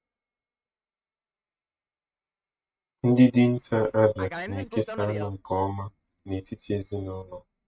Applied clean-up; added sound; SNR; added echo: neural mask model RNNoise.